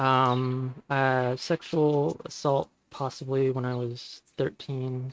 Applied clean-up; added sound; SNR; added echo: neural mask model RNNoise.